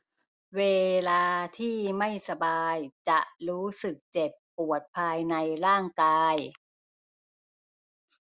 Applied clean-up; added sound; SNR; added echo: none; none; none; none.